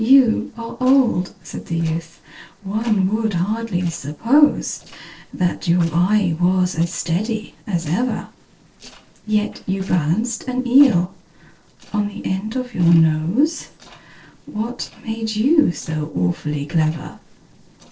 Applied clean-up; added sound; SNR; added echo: neural separator model SepFormer DNS4.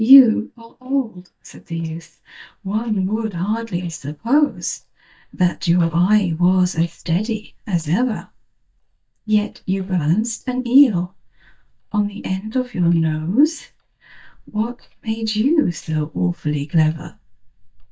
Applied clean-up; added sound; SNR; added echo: neural mask model DeepFilterNet 3.